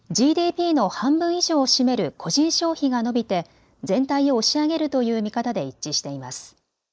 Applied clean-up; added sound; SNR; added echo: neural mask model Resemble Enhance denoiser.